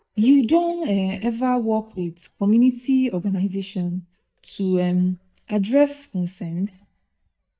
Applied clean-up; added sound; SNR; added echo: neural mask model DeepFilterNet 3.